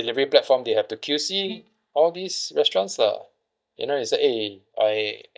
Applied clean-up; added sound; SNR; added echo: neural mask model DeepFilterNet 3.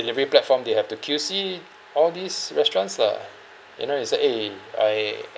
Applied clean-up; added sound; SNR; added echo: none; none; none; none.